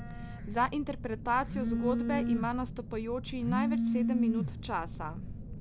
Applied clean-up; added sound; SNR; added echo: none; Telephone; -1 dB; none.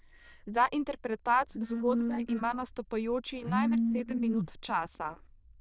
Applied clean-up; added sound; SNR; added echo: neural diffusion model UNIVERSE++.